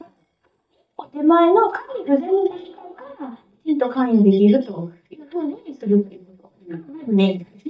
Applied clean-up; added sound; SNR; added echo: neural mask model DeepFilterNet 3.